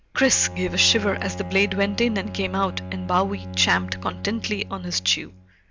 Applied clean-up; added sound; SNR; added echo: none; Bowed string instrument; 11 dB; none.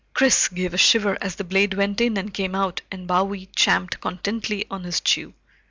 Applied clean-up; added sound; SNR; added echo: none; none; none; none.